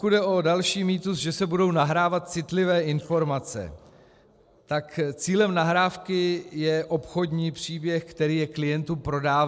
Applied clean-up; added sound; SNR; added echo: neural separator model SepFormer DNS4.